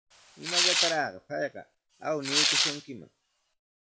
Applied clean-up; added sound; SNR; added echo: classical method log-MMSE.